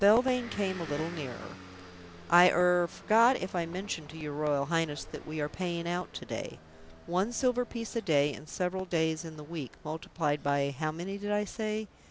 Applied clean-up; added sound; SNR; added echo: none; Motor vehicle (road) / Engine; 19 dB; none.